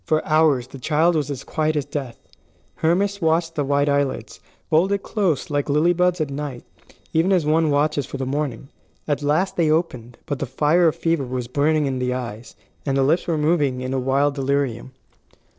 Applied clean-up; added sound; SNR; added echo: neural separator model SepFormer DNS4.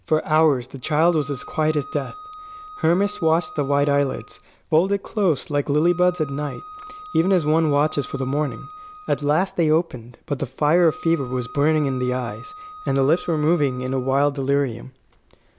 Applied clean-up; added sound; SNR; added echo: none; Wind instrument, woodwind instrument; 18 dB; none.